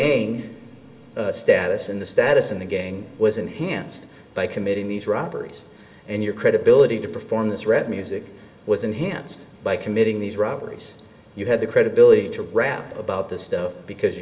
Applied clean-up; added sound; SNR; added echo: none; none; none; reverberation time 2.3 s.